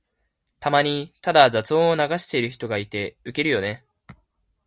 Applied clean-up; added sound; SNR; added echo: none; none; none; none.